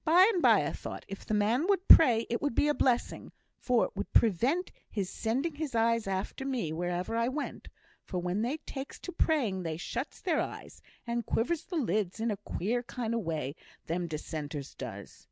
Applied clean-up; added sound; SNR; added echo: none; none; none; none.